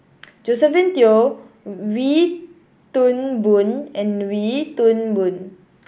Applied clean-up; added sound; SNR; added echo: none; none; none; none.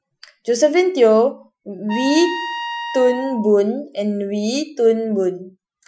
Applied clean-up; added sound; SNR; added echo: classical method Wiener filter.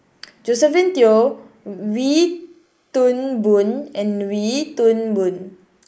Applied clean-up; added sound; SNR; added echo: neural mask model Resemble Enhance denoiser.